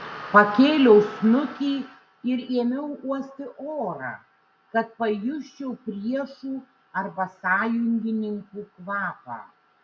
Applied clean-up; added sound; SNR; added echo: none; none; none; none.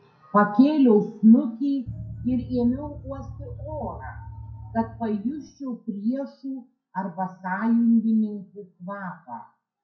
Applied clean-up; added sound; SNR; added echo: classical method WPE with log-MMSE.